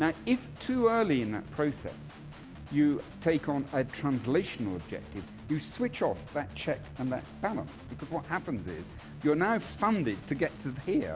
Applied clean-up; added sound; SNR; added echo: none; Guitar; 15 dB; none.